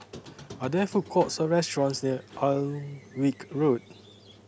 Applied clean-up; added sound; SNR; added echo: none; Squeak; 20 dB; none.